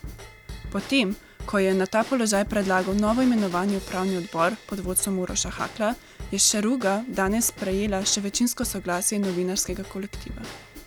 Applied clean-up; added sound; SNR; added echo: none; Bell / Drum / Drum kit; 14 dB; none.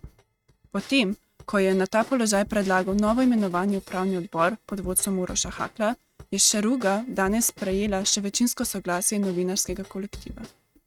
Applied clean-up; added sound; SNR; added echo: neural mask model RNNoise.